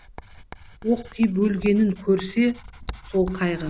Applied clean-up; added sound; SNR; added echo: none; Writing; 16 dB; none.